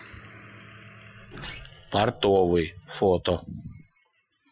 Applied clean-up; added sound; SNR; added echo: classical method Wiener filter.